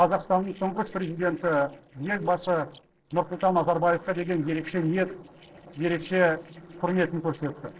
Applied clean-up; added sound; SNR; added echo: neural separator model SepFormer DNS4.